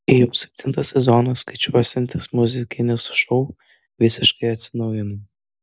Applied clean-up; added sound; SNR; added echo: none; none; none; none.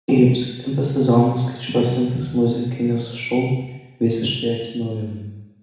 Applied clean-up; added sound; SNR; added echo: none; none; none; reverberation time 1.1 s.